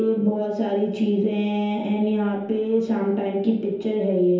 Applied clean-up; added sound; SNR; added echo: none; none; none; reverberation time 0.9 s.